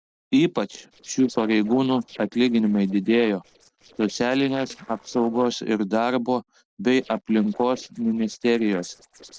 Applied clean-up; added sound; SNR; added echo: neural separator model SepFormer DNS4.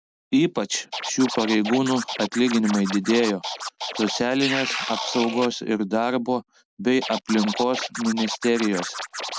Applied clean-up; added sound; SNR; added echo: none; Scratching (performance technique); 9 dB; none.